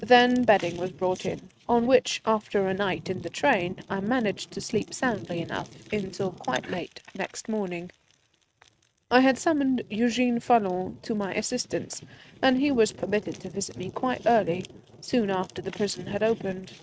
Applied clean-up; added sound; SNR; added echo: neural mask model RNNoise.